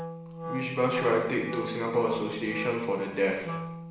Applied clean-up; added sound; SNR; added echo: none; Wind instrument, woodwind instrument; 9 dB; reverberation time 0.9 s.